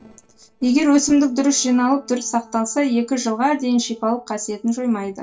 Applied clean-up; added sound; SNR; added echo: neural separator model SepFormer DNS4.